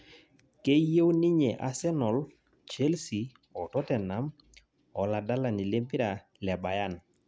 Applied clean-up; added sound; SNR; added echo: none; none; none; none.